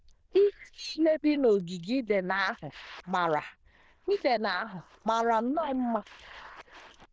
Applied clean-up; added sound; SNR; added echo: neural diffusion model UNIVERSE++.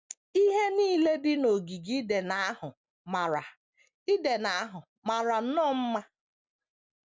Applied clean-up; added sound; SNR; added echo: none; none; none; none.